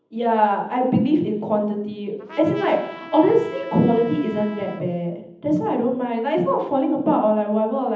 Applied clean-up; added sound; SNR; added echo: none; Trumpet; 17 dB; reverberation time 0.8 s.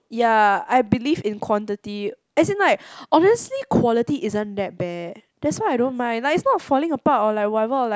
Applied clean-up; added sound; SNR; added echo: none; none; none; none.